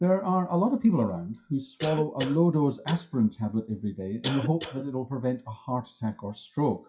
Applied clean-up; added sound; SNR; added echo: classical method WPE with log-MMSE.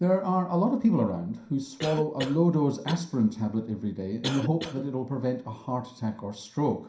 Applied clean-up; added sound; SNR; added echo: none; Cough; 12 dB; reverberation time 0.5 s.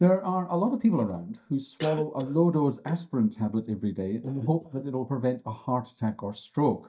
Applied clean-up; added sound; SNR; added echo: neural mask model DeepFilterNet 3.